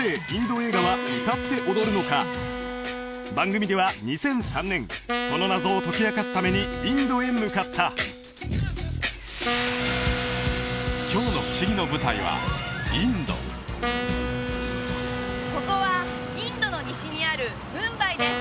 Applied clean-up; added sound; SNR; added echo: none; Wind instrument, woodwind instrument; 6 dB; none.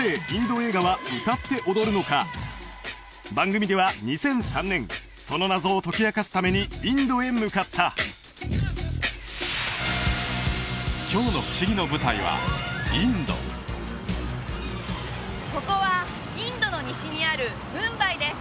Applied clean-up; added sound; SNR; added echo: none; none; none; none.